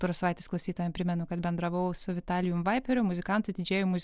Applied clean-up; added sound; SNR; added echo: none; none; none; none.